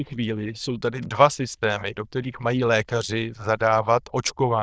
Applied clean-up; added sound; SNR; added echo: neural diffusion model UNIVERSE++.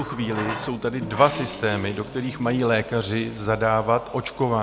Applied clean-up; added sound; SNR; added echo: none; Guitar + Water tap, faucet; 13 dB; none.